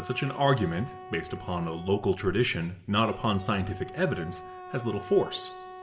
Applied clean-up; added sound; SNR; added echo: none; Wind instrument, woodwind instrument; 15 dB; reverberation time 0.8 s.